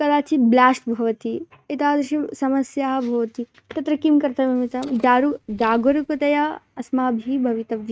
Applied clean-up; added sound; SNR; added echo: neural mask model RNNoise.